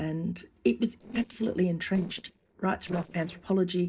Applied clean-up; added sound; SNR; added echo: neural separator model SepFormer DNS4.